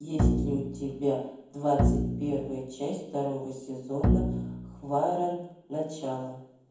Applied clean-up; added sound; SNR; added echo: none; Bowed string instrument; -2 dB; reverberation time 1.2 s.